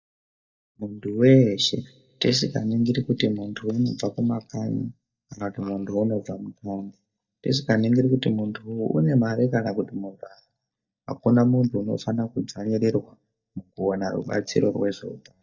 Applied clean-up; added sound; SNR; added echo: neural mask model DeepFilterNet 3.